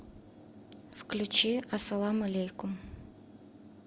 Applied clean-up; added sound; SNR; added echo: none; none; none; none.